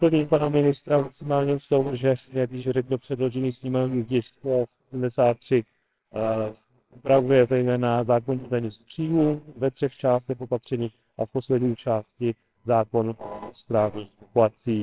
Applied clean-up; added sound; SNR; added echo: neural separator model SepFormer WHAMR!.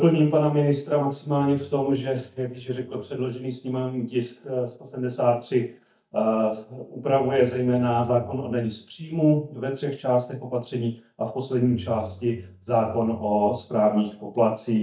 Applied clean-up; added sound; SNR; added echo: neural mask model DeepFilterNet 3.